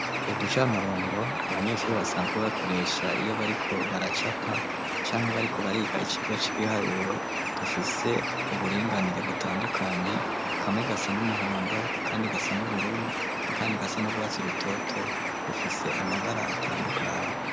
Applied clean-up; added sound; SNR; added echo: none; Bird; -1 dB; none.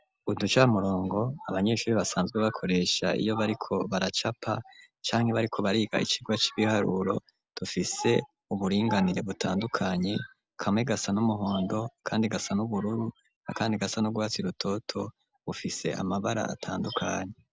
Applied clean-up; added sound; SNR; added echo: none; none; none; none.